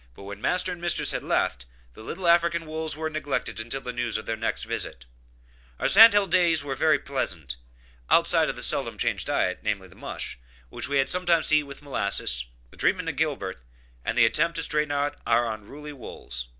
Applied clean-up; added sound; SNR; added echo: none; none; none; none.